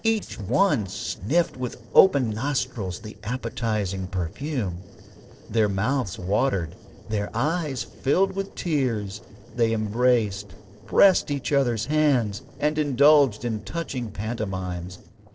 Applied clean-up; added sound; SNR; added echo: neural separator model SepFormer DNS4.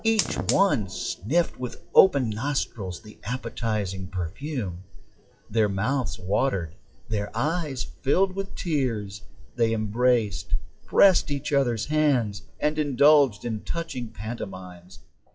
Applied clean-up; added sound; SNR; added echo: classical method WPE with log-MMSE.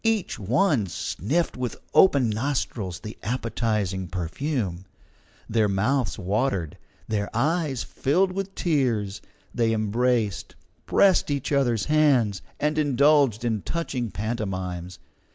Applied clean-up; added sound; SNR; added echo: none; none; none; none.